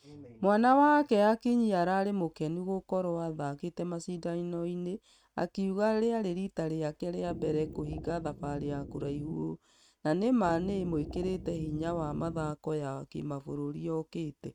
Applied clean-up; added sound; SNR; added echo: neural mask model RNNoise.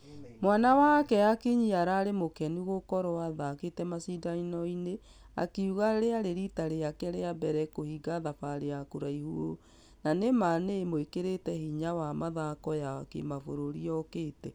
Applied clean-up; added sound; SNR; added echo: none; none; none; none.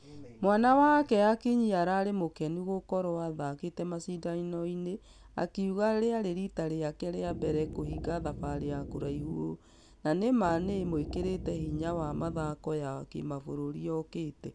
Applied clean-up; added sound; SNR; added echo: none; Wind instrument, woodwind instrument; 9 dB; none.